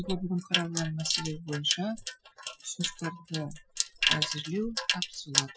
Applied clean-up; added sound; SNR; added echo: classical method Wiener filter.